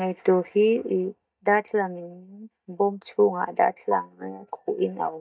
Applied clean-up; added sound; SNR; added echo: neural mask model DeepFilterNet 3.